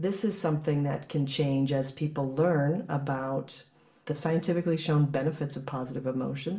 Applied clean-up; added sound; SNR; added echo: none; none; none; reverberation time 0.4 s.